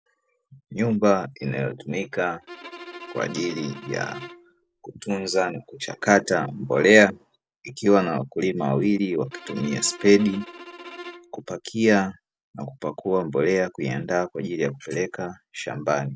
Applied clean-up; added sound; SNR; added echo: none; Bowed string instrument; 17 dB; none.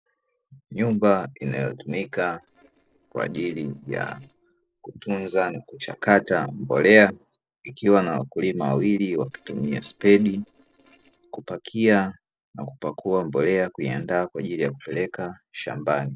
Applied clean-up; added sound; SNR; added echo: neural separator model SepFormer DNS4.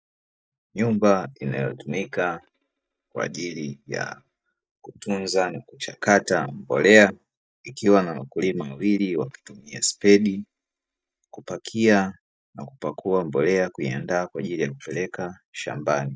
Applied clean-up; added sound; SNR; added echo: neural mask model DeepFilterNet 3.